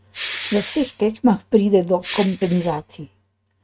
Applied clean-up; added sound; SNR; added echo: neural mask model RNNoise.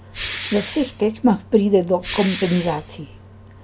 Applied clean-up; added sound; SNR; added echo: none; Respiratory sounds; 11 dB; none.